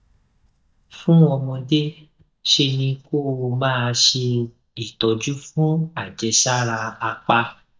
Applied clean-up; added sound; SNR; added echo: neural mask model DeepFilterNet 3.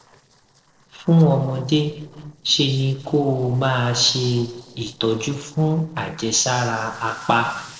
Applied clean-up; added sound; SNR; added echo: neural separator model SepFormer DNS4.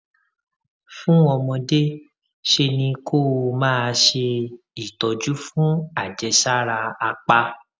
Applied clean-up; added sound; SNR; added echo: none; none; none; none.